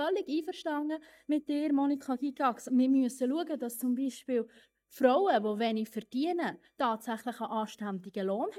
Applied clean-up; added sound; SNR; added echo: neural mask model DeepFilterNet 3.